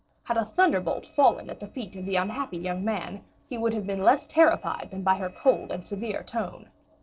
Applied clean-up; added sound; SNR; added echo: neural separator model SepFormer DNS4.